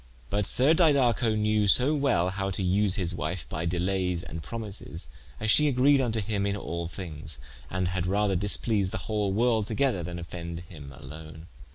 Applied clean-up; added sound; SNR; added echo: none; none; none; none.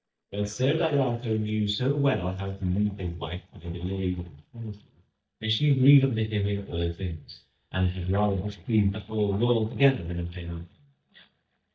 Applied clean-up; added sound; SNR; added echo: neural mask model DeepFilterNet 3.